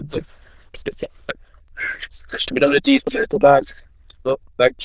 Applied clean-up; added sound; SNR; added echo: neural diffusion model UNIVERSE++.